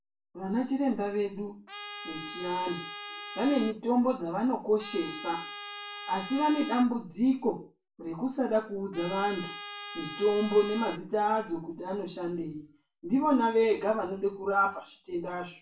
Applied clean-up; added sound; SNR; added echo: none; Trumpet; 12 dB; reverberation time 0.3 s.